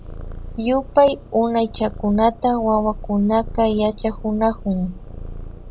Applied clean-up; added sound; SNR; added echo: none; Purr; 13 dB; none.